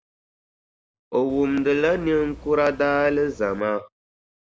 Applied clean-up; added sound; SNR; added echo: none; Bus; 19 dB; none.